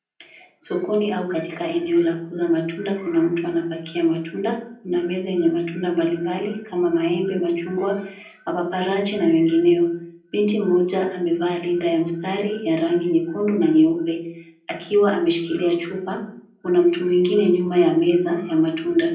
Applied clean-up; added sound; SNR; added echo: none; none; none; reverberation time 0.6 s.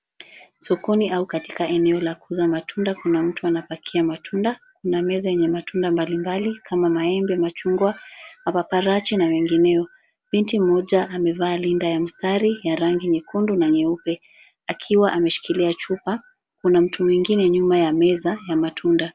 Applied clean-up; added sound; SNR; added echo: none; none; none; none.